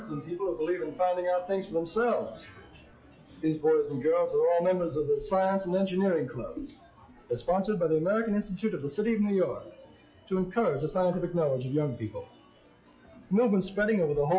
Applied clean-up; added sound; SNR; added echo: classical method log-MMSE.